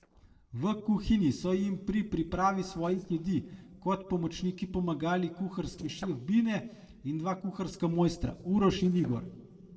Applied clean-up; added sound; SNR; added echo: neural separator model SepFormer DNS4.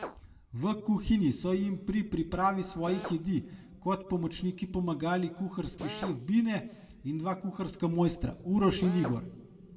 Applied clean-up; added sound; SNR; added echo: none; Drill; 17 dB; reverberation time 1.3 s.